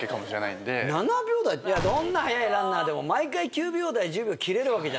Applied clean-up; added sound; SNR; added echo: none; Gunshot, gunfire; 12 dB; none.